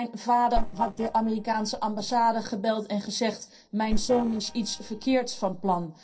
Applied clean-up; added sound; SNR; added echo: neural separator model SepFormer DNS4.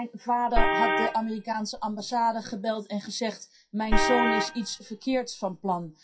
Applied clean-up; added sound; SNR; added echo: classical method WPE with log-MMSE.